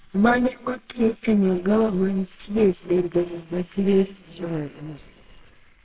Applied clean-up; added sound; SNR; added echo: neural separator model SepFormer WHAMR!.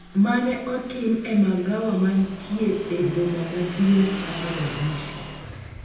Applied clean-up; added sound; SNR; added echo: none; Motorcycle / Engine; 13 dB; reverberation time 0.8 s.